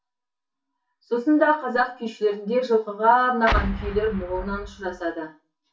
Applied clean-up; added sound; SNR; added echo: none; Explosion; 5 dB; reverberation time 0.3 s.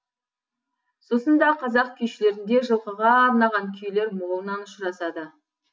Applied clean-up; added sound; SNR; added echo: none; none; none; none.